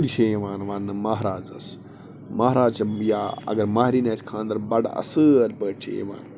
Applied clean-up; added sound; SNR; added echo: none; none; none; none.